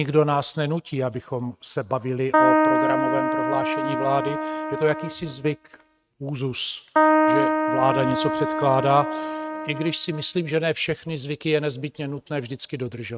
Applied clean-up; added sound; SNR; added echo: neural mask model RNNoise.